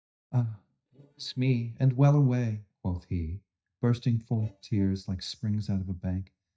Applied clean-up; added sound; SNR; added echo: neural mask model DeepFilterNet 3.